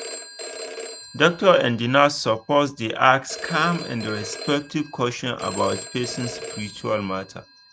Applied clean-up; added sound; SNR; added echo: none; Telephone; 14 dB; none.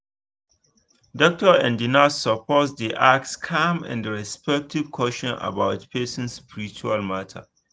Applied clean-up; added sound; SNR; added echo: none; none; none; none.